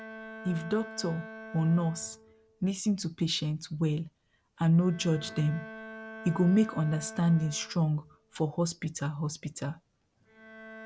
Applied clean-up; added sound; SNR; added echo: none; Bowed string instrument; 17 dB; none.